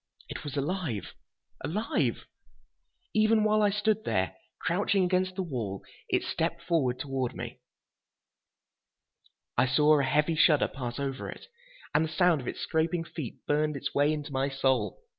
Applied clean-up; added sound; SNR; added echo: none; none; none; none.